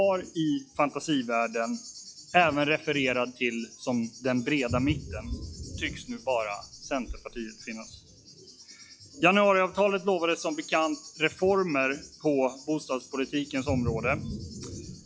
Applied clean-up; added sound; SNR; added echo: classical method log-MMSE.